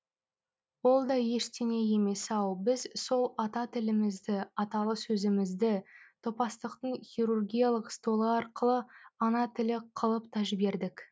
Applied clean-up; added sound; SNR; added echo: none; none; none; none.